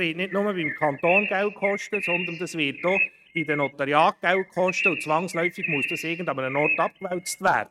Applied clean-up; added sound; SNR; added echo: neural mask model RNNoise.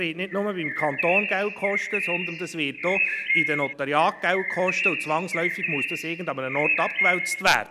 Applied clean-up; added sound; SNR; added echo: none; Bird; 1 dB; none.